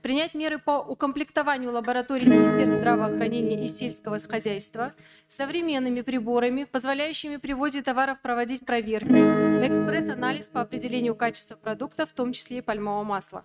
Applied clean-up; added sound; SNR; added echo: neural mask model RNNoise.